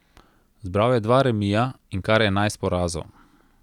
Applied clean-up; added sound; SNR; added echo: none; none; none; none.